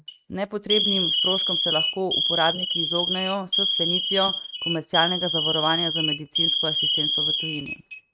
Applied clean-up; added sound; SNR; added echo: neural mask model RNNoise.